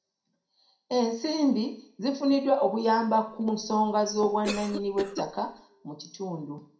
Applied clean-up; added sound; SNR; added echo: none; Cough; 12 dB; reverberation time 0.4 s.